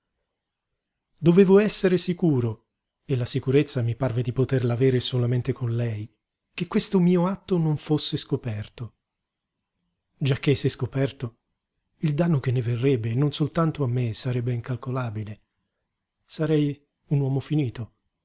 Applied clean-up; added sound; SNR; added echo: none; none; none; none.